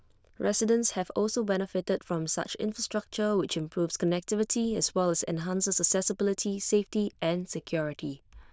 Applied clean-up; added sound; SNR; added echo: neural diffusion model UNIVERSE++.